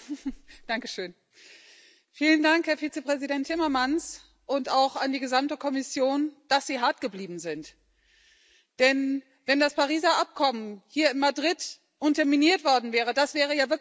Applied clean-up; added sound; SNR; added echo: none; none; none; none.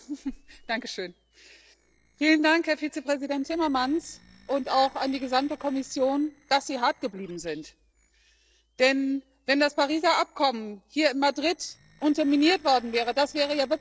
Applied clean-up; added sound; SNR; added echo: neural separator model SepFormer DNS4.